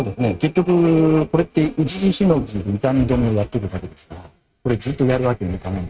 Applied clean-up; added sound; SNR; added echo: neural mask model RNNoise.